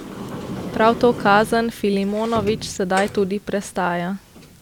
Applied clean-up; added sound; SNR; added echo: none; Sliding door; 12 dB; none.